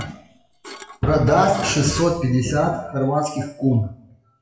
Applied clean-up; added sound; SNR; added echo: classical method WPE with log-MMSE.